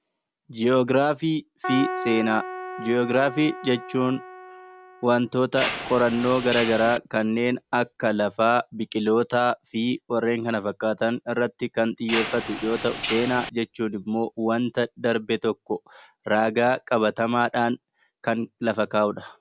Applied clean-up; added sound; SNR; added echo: none; Keyboard (musical) + Mechanisms; 10 dB; none.